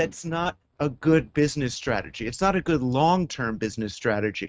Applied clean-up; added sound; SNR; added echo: neural mask model RNNoise.